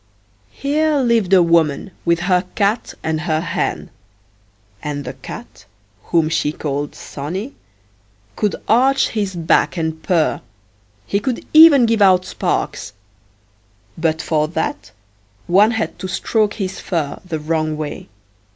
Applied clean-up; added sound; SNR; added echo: none; none; none; none.